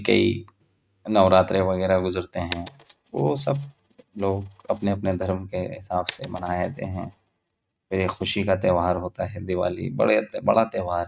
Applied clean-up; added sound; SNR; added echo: neural mask model RNNoise.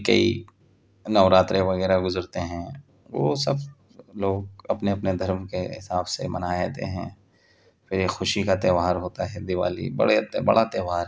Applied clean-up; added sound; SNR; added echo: none; none; none; none.